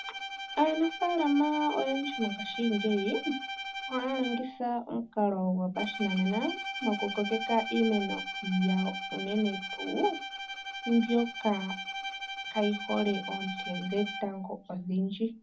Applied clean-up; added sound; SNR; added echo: none; Bowed string instrument; 8 dB; reverberation time 0.4 s.